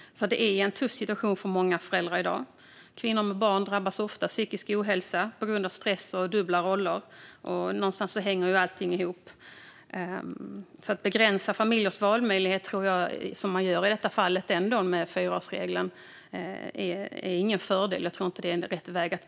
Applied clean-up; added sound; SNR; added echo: none; none; none; none.